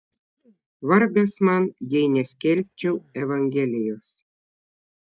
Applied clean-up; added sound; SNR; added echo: neural mask model DeepFilterNet 3.